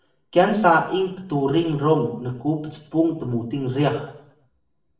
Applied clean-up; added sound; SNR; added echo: none; none; none; reverberation time 0.6 s.